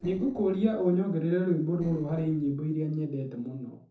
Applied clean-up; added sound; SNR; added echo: neural separator model SepFormer DNS4.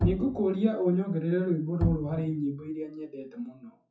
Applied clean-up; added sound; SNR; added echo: classical method WPE with log-MMSE.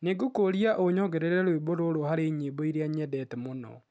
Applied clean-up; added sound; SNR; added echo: none; none; none; none.